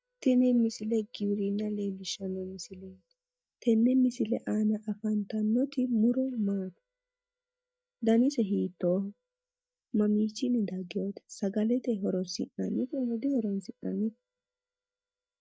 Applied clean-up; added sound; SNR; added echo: neural mask model DeepFilterNet 3.